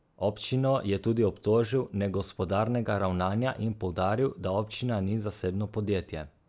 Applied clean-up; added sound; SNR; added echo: none; none; none; none.